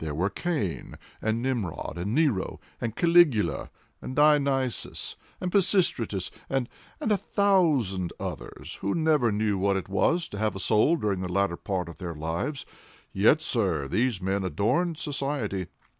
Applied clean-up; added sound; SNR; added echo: none; none; none; none.